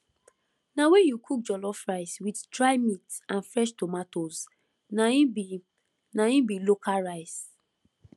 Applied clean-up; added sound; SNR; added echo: none; none; none; none.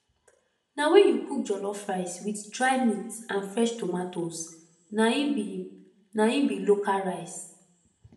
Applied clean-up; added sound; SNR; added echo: none; none; none; reverberation time 0.6 s.